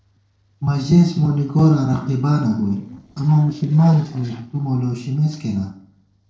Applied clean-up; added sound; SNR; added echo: neural separator model SepFormer DNS4.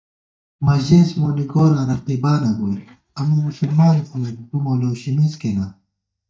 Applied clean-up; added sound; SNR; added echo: neural mask model DeepFilterNet 3.